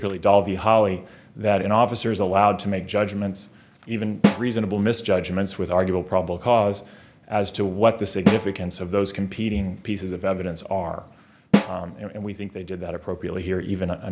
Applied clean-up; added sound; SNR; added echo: none; Snare drum; 2 dB; none.